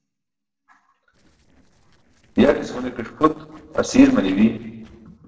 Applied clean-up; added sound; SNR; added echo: neural separator model SepFormer DNS4.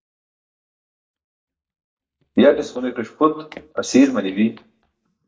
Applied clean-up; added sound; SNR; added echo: neural mask model DeepFilterNet 3.